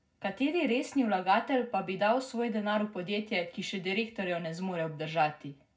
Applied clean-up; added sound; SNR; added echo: none; none; none; reverberation time 0.4 s.